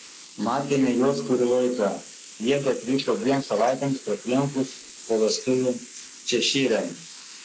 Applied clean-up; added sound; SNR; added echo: neural mask model Resemble Enhance denoiser.